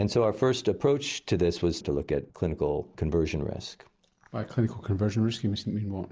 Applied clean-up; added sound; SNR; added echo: none; none; none; none.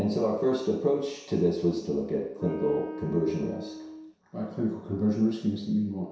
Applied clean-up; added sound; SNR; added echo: none; Wind instrument, woodwind instrument; 12 dB; reverberation time 0.7 s.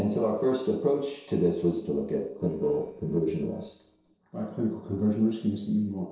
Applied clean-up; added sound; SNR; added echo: neural separator model SepFormer DNS4.